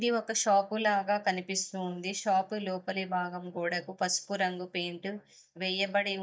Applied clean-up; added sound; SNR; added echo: neural mask model DeepFilterNet 3.